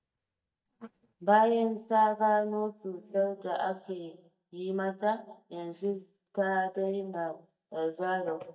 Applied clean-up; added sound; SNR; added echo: neural mask model DeepFilterNet 3.